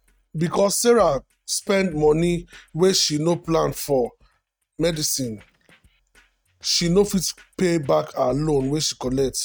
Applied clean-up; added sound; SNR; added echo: neural mask model RNNoise.